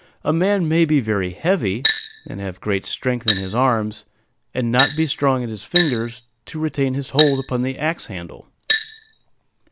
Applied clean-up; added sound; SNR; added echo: none; Glass; 6 dB; none.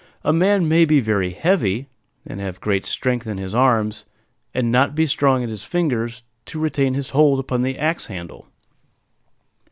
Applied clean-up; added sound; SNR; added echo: none; none; none; none.